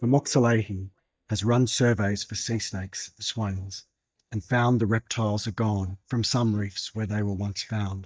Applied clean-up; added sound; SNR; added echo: neural mask model DeepFilterNet 3.